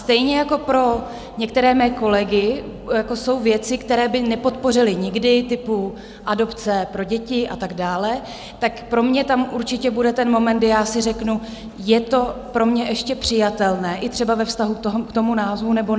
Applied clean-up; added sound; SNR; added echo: none; none; none; none.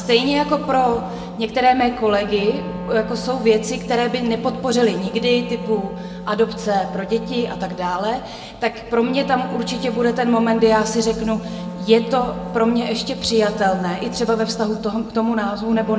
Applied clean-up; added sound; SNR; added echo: none; Wind instrument, woodwind instrument; 12 dB; reverberation time 1.2 s.